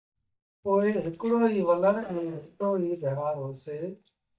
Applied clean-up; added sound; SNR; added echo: neural mask model DeepFilterNet 3.